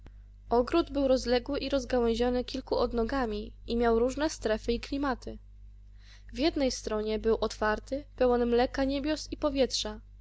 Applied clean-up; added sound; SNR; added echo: none; none; none; none.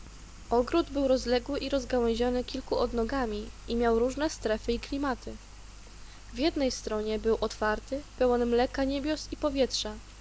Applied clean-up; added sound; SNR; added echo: none; Rain; 20 dB; none.